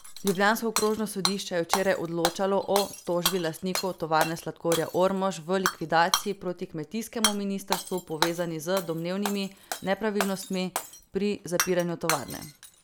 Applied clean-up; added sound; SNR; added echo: none; Shatter / Hammer; 6 dB; none.